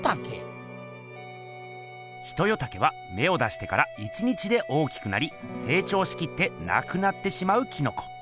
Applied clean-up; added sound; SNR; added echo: none; none; none; none.